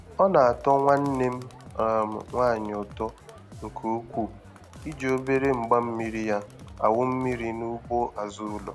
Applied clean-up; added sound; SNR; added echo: none; Crowd + Bass guitar; 19 dB; none.